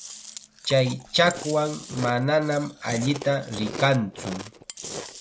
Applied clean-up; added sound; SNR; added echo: none; Chewing, mastication; 12 dB; none.